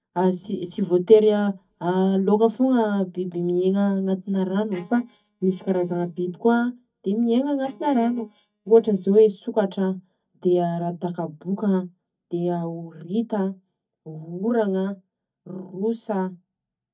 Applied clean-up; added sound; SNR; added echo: neural mask model DeepFilterNet 3.